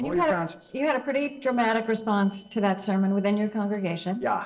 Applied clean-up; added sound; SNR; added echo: neural separator model SepFormer DNS4.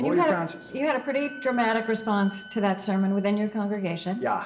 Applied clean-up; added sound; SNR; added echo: none; Wind instrument, woodwind instrument; 20 dB; reverberation time 2.0 s.